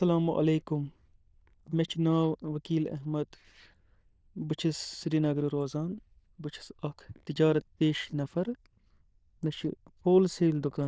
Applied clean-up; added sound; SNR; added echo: neural diffusion model UNIVERSE++.